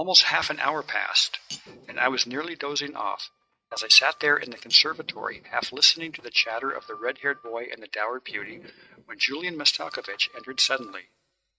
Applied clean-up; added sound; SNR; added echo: neural mask model RNNoise.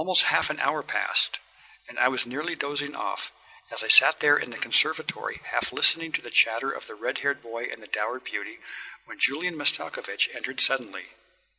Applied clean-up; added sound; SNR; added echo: none; none; none; none.